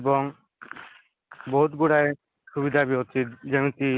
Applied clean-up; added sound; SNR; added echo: none; none; none; none.